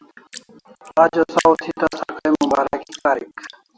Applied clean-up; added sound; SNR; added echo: none; Drip; 19 dB; none.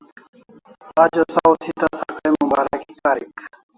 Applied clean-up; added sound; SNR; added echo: none; none; none; none.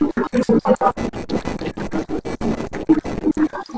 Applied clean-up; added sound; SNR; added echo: neural separator model SepFormer DNS4.